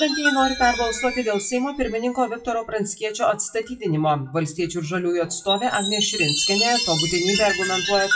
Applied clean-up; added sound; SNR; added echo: classical method WPE with log-MMSE.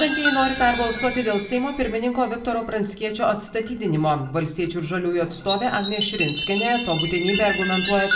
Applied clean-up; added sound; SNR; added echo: none; Chime; 5 dB; reverberation time 0.4 s.